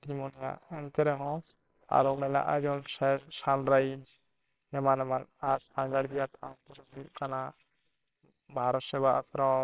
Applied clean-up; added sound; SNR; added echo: neural separator model SepFormer WHAMR!.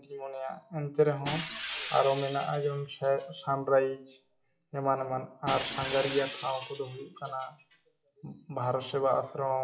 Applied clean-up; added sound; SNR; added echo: classical method WPE with log-MMSE.